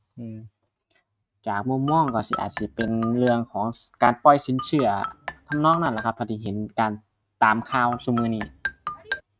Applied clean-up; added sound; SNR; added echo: neural mask model RNNoise.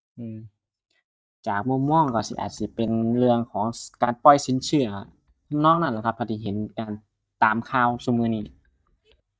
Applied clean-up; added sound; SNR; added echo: neural mask model DeepFilterNet 3.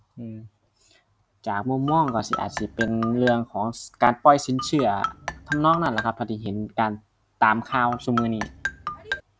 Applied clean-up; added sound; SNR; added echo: none; Marimba, xylophone; 8 dB; none.